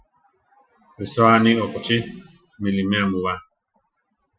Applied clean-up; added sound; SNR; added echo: classical method Wiener filter.